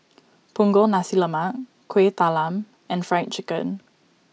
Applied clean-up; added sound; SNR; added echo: none; none; none; none.